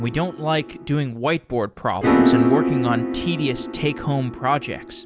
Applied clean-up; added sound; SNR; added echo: none; Piano; 0 dB; none.